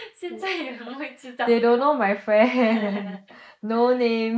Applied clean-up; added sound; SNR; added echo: neural mask model Resemble Enhance denoiser.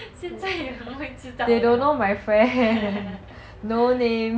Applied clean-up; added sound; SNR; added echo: none; none; none; none.